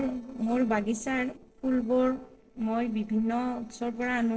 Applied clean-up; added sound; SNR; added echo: neural separator model SepFormer DNS4.